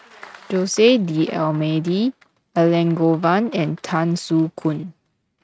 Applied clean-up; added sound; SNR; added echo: neural mask model RNNoise.